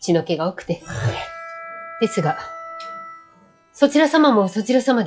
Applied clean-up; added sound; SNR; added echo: classical method log-MMSE.